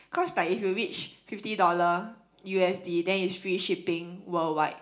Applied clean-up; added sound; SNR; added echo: none; none; none; reverberation time 0.4 s.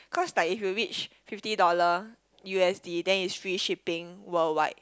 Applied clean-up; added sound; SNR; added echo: none; none; none; none.